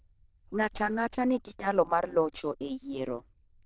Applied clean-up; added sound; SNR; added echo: neural diffusion model UNIVERSE++.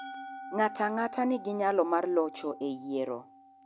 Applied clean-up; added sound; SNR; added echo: none; Musical instrument; 14 dB; none.